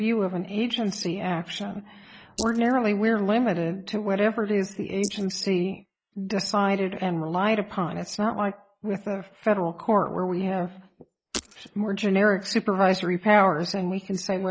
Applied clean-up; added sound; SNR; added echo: neural mask model Resemble Enhance denoiser.